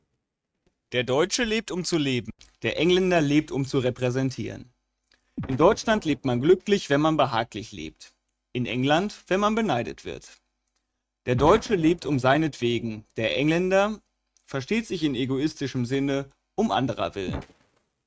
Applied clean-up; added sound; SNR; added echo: neural mask model RNNoise.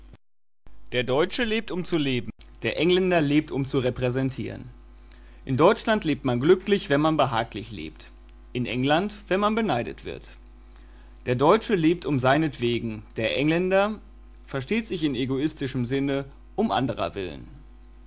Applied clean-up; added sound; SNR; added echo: none; none; none; none.